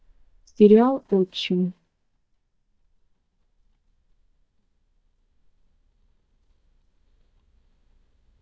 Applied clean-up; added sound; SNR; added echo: neural mask model DeepFilterNet 3.